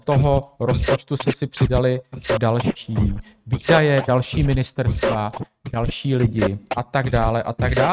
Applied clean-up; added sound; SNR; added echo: neural mask model RNNoise.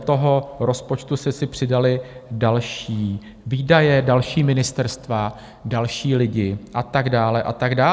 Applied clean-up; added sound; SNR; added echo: none; none; none; none.